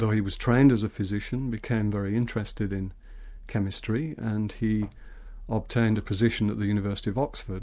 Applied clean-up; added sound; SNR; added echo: none; none; none; none.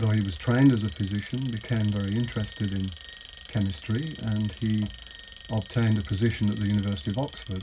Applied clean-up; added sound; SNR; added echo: none; Alarm; 17 dB; reverberation time 0.4 s.